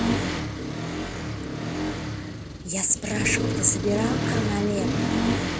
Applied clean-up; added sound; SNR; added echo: none; Accelerating, revving, vroom; -2 dB; none.